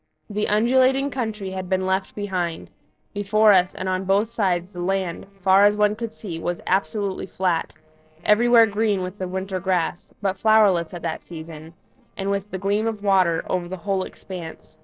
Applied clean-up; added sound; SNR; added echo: neural separator model SepFormer DNS4.